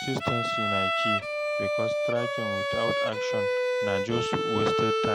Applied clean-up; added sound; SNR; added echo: none; Bowed string instrument; -5 dB; none.